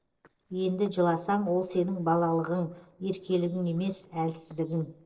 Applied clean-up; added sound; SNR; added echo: neural separator model SepFormer DNS4.